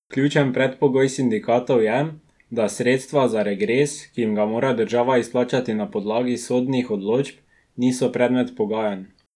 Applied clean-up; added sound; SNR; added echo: none; none; none; none.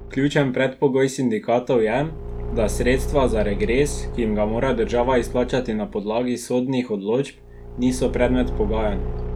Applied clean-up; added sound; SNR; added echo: none; Engine / Car; 7 dB; none.